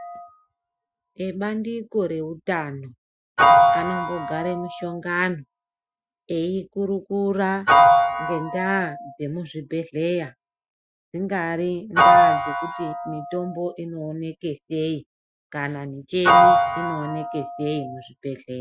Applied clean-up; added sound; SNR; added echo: classical method Wiener filter.